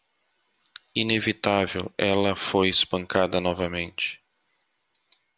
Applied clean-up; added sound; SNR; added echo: none; none; none; none.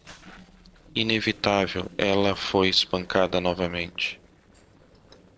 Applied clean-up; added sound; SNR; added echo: neural separator model SepFormer DNS4.